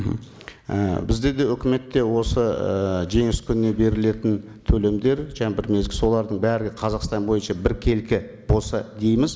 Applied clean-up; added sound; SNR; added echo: none; none; none; none.